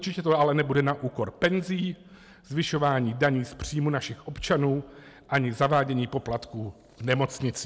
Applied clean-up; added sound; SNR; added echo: none; none; none; none.